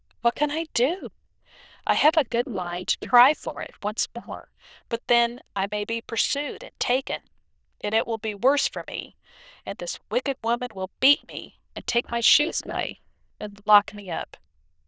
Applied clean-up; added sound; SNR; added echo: neural diffusion model UNIVERSE++.